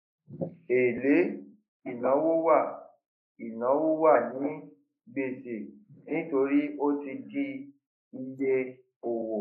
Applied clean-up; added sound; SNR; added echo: neural mask model Resemble Enhance denoiser.